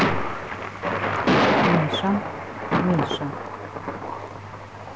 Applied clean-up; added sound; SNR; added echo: none; Thunder; -5 dB; none.